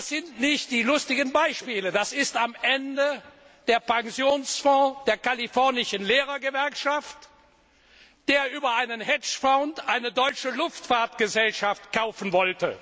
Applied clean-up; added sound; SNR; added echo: none; none; none; none.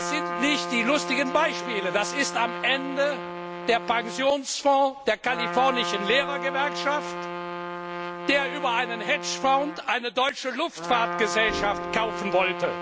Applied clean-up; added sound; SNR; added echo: none; Organ + Trumpet; 7 dB; none.